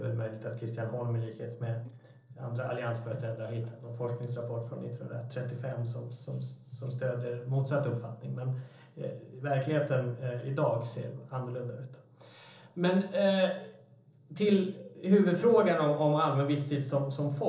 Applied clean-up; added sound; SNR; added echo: neural separator model SepFormer DNS4.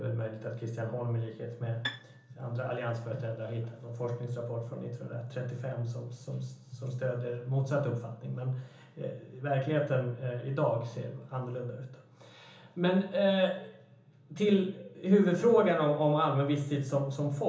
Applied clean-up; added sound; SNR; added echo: none; Bowed string instrument; 12 dB; reverberation time 1.2 s.